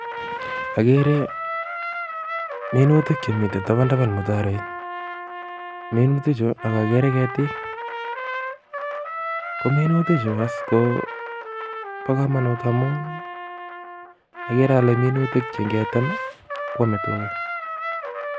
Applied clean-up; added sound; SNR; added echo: none; Trumpet; 8 dB; none.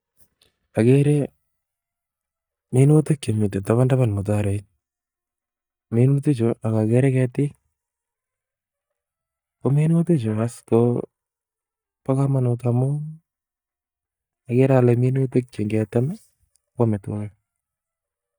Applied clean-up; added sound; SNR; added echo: neural mask model DeepFilterNet 3.